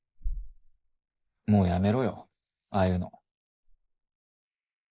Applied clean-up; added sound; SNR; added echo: neural mask model Resemble Enhance denoiser.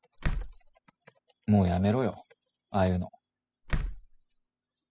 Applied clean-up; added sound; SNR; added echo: classical method spectral subtraction.